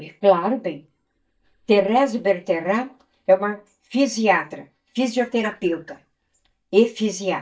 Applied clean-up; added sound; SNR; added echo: neural mask model DeepFilterNet 3.